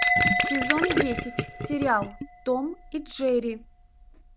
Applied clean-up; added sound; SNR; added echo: none; Bell + Gurgling; -1 dB; none.